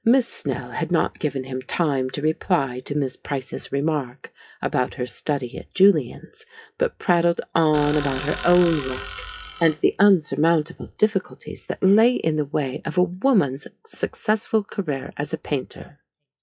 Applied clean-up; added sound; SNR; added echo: classical method WPE with log-MMSE.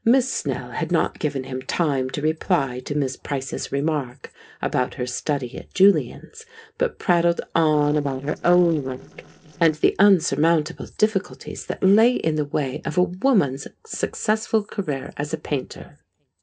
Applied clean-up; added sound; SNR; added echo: neural separator model SepFormer DNS4.